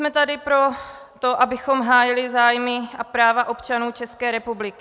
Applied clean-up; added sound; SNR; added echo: none; none; none; none.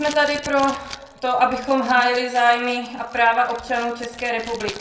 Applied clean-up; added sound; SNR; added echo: none; Packing tape, duct tape; 18 dB; reverberation time 0.6 s.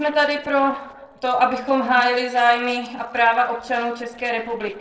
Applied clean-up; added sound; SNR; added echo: neural separator model SepFormer DNS4.